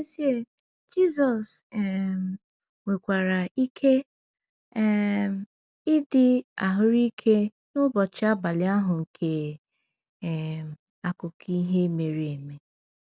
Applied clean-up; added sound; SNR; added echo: none; none; none; none.